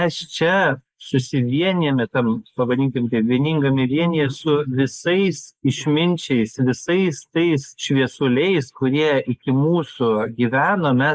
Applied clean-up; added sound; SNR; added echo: neural mask model Resemble Enhance denoiser.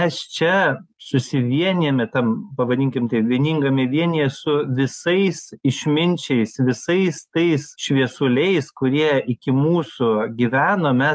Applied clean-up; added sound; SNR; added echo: none; none; none; none.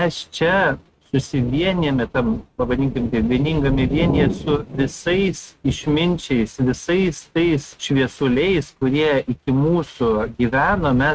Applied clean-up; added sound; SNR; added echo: neural mask model RNNoise.